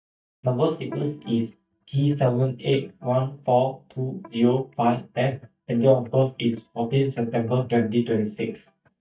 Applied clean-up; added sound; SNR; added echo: neural mask model DeepFilterNet 3.